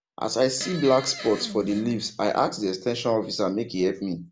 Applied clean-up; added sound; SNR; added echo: none; Fart; 12 dB; none.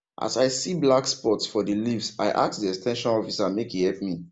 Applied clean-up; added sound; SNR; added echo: none; none; none; none.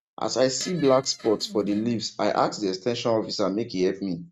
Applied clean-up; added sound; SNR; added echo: neural mask model RNNoise.